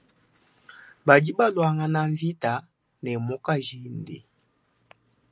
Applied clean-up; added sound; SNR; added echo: none; none; none; none.